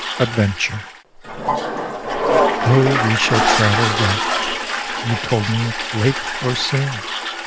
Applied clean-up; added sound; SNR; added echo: none; Toilet flush; 0 dB; none.